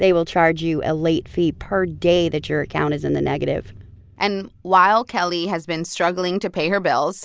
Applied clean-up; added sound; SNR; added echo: none; none; none; none.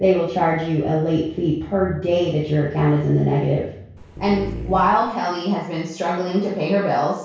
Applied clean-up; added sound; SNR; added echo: none; Dog; 11 dB; reverberation time 0.6 s.